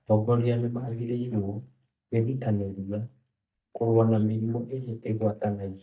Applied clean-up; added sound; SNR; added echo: neural mask model DeepFilterNet 3.